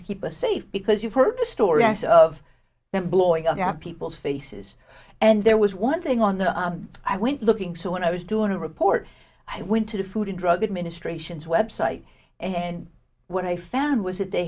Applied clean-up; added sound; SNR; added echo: none; none; none; none.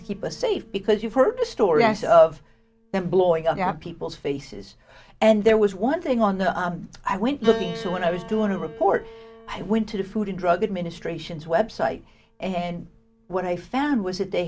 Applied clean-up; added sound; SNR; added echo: none; Piano; 20 dB; none.